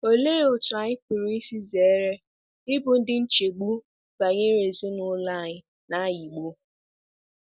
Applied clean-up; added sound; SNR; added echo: none; none; none; none.